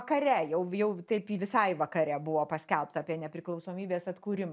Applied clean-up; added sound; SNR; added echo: none; none; none; none.